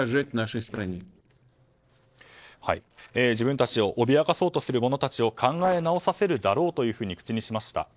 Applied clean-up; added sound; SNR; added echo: neural separator model SepFormer DNS4.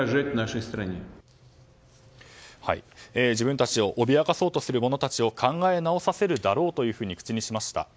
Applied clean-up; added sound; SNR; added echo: none; none; none; none.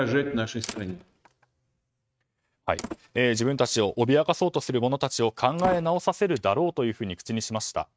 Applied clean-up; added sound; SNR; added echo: neural mask model RNNoise.